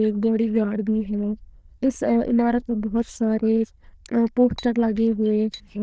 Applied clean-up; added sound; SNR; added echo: neural diffusion model UNIVERSE++.